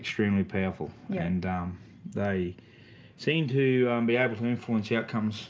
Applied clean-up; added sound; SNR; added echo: none; none; none; none.